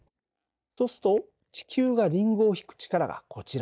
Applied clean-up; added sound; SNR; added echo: neural mask model DeepFilterNet 3.